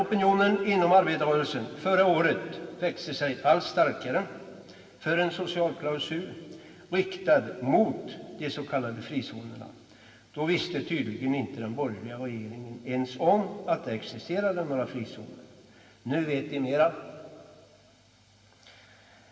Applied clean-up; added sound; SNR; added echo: none; none; none; reverberation time 1.9 s.